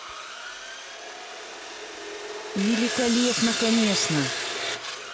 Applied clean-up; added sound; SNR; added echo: none; Sawing; 3 dB; none.